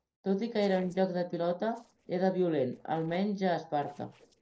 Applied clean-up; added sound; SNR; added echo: neural separator model SepFormer DNS4.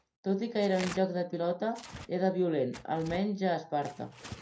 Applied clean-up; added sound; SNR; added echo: none; Tearing; 17 dB; reverberation time 0.2 s.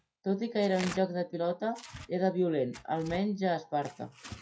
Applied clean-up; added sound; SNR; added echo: classical method WPE with log-MMSE.